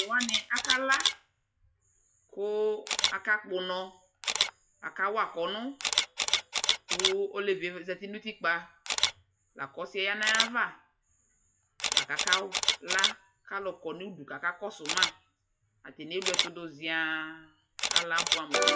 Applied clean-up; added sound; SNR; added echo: classical method WPE with log-MMSE.